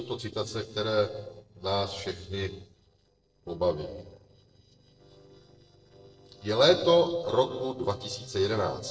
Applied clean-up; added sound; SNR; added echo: neural separator model SepFormer DNS4.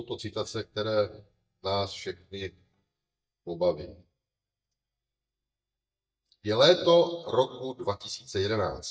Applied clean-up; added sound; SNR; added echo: neural mask model DeepFilterNet 3.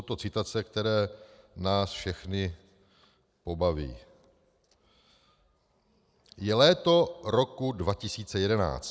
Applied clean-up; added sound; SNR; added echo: none; none; none; none.